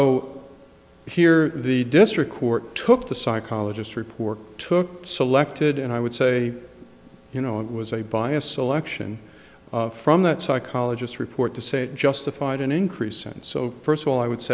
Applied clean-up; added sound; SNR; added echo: none; none; none; none.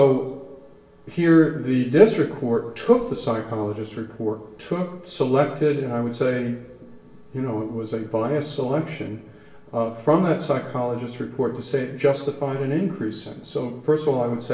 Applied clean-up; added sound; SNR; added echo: none; none; none; reverberation time 0.8 s.